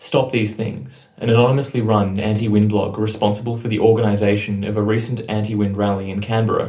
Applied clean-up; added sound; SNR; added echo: none; none; none; reverberation time 0.3 s.